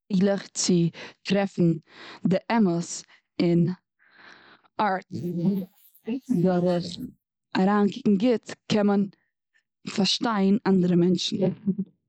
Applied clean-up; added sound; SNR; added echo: neural mask model Resemble Enhance denoiser.